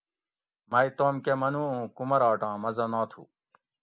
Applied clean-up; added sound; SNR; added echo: none; none; none; none.